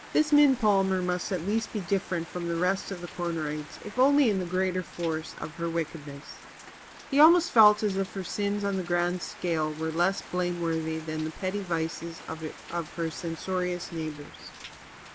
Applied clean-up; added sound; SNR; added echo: none; Rain; 18 dB; none.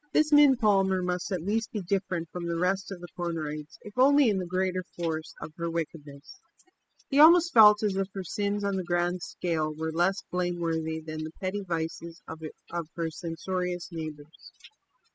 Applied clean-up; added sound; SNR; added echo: classical method spectral subtraction.